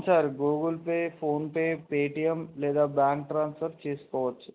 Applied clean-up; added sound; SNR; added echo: none; none; none; none.